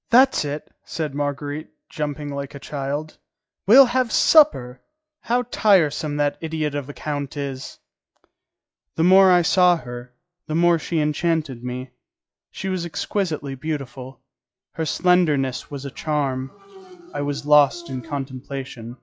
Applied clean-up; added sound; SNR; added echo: classical method log-MMSE.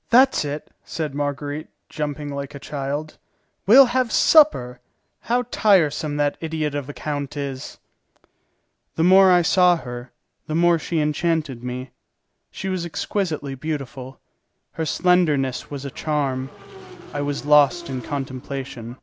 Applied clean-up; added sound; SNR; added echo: none; Motorcycle / Engine; 18 dB; none.